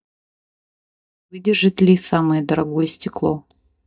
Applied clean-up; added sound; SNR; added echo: neural mask model DeepFilterNet 3.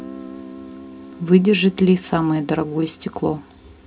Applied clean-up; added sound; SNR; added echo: none; Guitar; 19 dB; reverberation time 0.3 s.